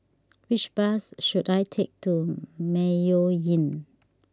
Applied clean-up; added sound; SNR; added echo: none; none; none; none.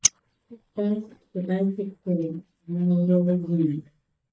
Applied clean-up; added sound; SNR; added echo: neural mask model DeepFilterNet 3.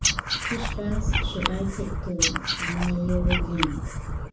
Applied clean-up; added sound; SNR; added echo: none; Frog; -4 dB; reverberation time 0.3 s.